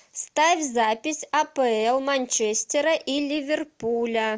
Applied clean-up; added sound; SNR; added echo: none; none; none; none.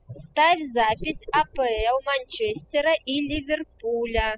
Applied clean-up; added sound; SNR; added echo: classical method spectral subtraction.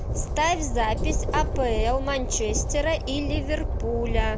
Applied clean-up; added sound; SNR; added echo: none; Train; -1 dB; none.